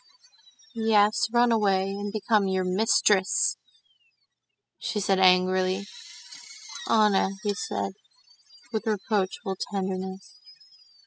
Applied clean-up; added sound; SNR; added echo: classical method spectral subtraction.